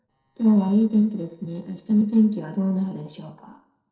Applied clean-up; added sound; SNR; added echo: neural separator model SepFormer DNS4.